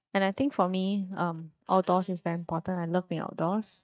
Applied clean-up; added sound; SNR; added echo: neural mask model DeepFilterNet 3.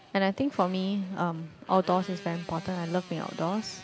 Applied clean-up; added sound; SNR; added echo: none; Motorcycle; 18 dB; none.